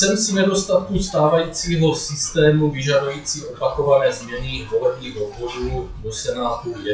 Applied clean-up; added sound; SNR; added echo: classical method WPE with log-MMSE.